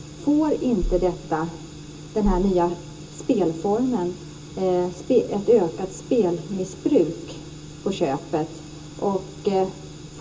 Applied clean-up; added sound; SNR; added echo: none; Bass drum; 8 dB; reverberation time 0.2 s.